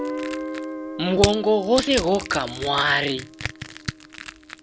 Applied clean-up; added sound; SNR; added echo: none; Guitar + Crushing; 7 dB; none.